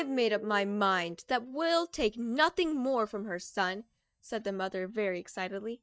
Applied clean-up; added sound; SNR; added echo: neural mask model DeepFilterNet 3.